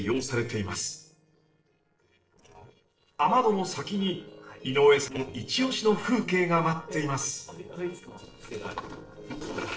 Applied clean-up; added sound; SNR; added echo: neural separator model SepFormer DNS4.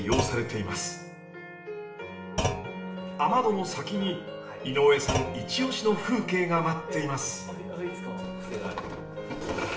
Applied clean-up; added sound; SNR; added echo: none; Thump, thud; 6 dB; reverberation time 0.6 s.